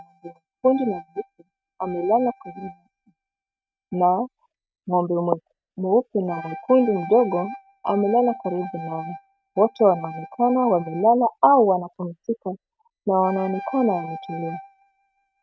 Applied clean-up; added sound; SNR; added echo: neural mask model RNNoise.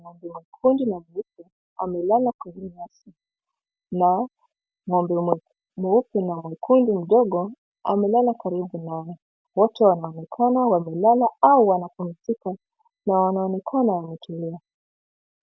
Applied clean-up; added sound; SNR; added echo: none; none; none; none.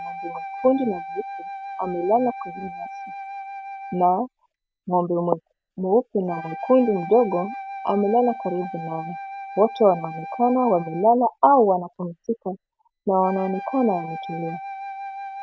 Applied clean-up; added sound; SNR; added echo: none; Wind instrument, woodwind instrument; 12 dB; none.